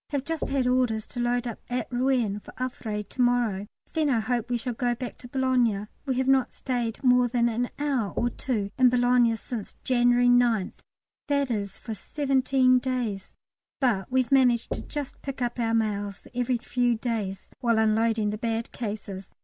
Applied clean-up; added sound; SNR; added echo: none; Knock / Wood; 14 dB; none.